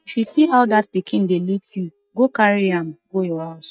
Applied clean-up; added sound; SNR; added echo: neural mask model DeepFilterNet 3.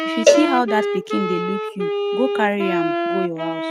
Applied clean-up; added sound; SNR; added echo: none; Wind instrument, woodwind instrument + Cowbell; -2 dB; none.